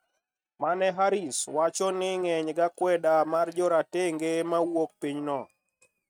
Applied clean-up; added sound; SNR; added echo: neural mask model RNNoise.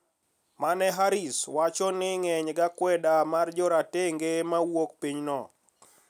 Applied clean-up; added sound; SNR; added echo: none; none; none; none.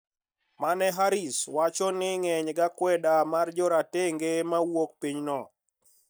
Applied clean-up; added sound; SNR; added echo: neural mask model DeepFilterNet 3.